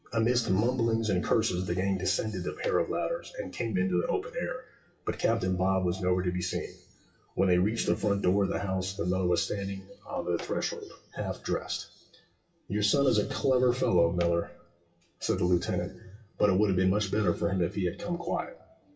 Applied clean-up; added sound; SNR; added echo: classical method WPE with log-MMSE.